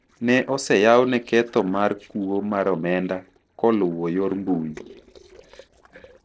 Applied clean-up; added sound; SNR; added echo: neural separator model SepFormer DNS4.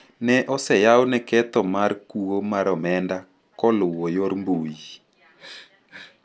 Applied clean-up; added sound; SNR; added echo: none; none; none; none.